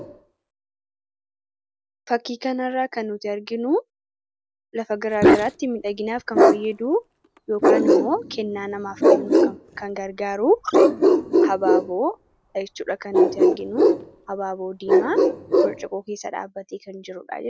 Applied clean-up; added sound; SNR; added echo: none; Bark; -5 dB; none.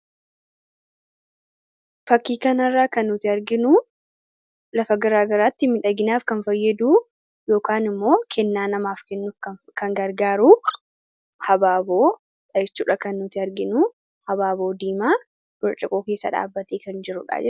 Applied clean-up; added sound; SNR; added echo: none; none; none; none.